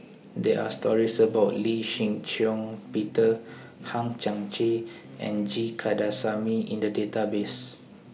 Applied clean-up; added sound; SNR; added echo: none; none; none; none.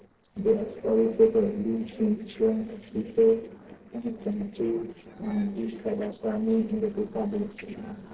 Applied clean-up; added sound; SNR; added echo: neural separator model SepFormer DNS4.